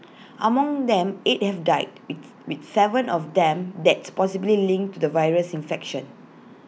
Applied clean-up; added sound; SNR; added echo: none; none; none; none.